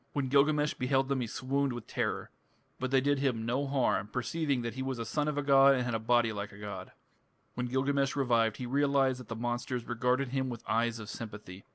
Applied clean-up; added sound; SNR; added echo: none; none; none; none.